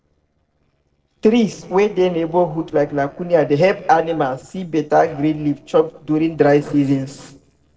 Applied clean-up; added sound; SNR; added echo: neural separator model SepFormer DNS4.